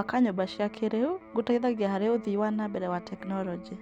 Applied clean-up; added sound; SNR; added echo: none; Electric guitar; 18 dB; none.